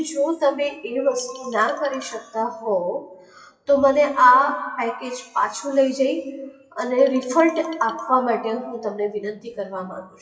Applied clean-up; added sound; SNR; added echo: classical method WPE with log-MMSE.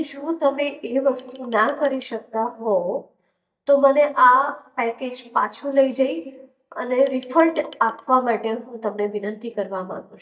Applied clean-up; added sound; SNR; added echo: neural mask model DeepFilterNet 3.